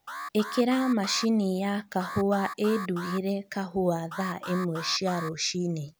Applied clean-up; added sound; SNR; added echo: none; Alarm; 12 dB; none.